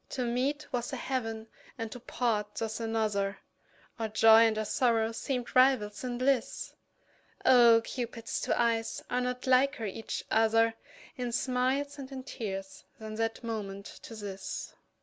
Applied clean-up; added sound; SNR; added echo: none; none; none; none.